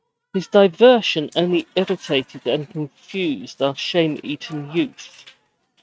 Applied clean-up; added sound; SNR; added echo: neural mask model RNNoise.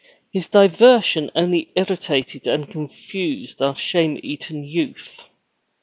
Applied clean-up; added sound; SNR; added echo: none; none; none; none.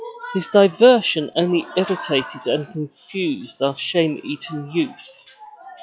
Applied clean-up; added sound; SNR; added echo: classical method log-MMSE.